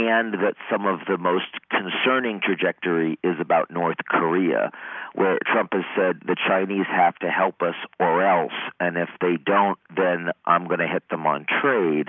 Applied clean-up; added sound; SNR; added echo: none; none; none; none.